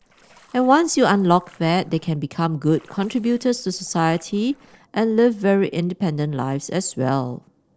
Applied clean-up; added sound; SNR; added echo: neural separator model SepFormer DNS4.